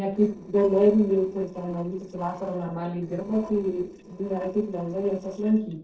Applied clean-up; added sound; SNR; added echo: neural separator model SepFormer DNS4.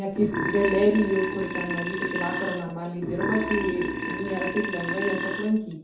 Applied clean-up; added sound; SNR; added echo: none; Burping, eructation; 4 dB; reverberation time 0.5 s.